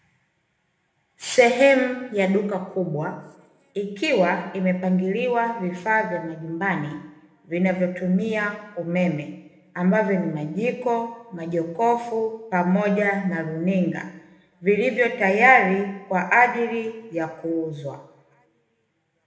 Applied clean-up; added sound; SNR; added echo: none; none; none; reverberation time 0.9 s.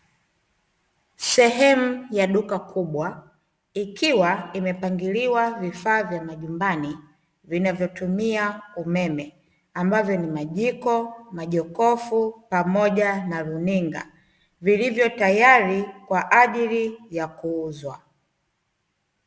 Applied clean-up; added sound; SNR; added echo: none; none; none; none.